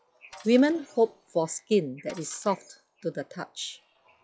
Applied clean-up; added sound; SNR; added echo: classical method log-MMSE.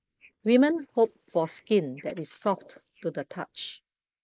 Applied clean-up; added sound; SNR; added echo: neural mask model Resemble Enhance denoiser.